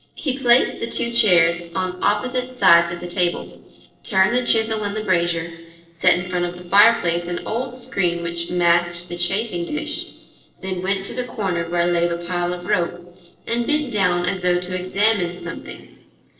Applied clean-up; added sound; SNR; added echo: neural separator model SepFormer DNS4.